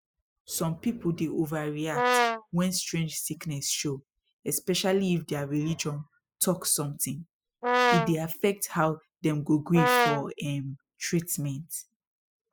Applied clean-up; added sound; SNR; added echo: classical method spectral subtraction.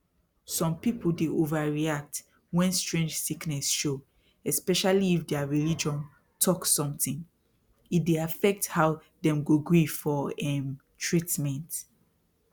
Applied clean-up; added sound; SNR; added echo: none; none; none; none.